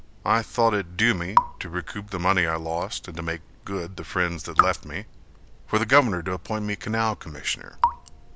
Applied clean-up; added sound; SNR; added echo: none; Raindrop / Drip; 5 dB; none.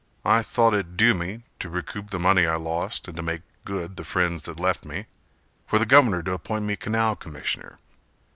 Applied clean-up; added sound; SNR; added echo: none; none; none; none.